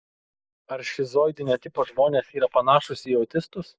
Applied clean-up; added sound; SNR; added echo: neural mask model Resemble Enhance denoiser.